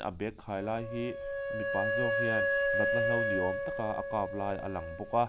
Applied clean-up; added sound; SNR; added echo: none; Wind instrument, woodwind instrument; -2 dB; none.